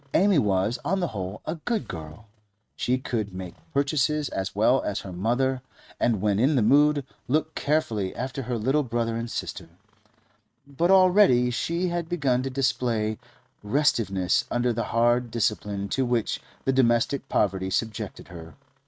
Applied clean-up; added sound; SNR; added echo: neural mask model RNNoise.